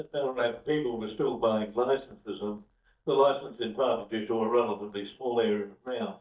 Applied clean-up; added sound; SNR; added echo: neural mask model DeepFilterNet 3.